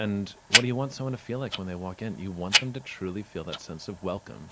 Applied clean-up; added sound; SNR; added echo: none; Tick-tock; -2 dB; none.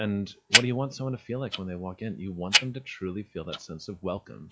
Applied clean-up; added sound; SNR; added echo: classical method log-MMSE.